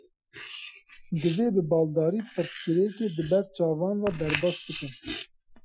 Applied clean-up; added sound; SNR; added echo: classical method Wiener filter.